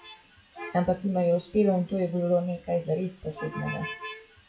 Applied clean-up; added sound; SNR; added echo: classical method WPE with log-MMSE.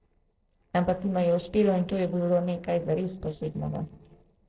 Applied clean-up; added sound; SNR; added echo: neural separator model SepFormer DNS4.